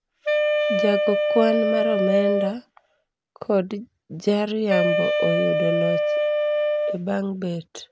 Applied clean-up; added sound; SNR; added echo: none; Wind instrument, woodwind instrument; -3 dB; none.